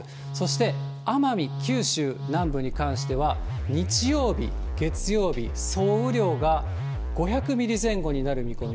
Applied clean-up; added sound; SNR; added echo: none; Musical instrument; 3 dB; none.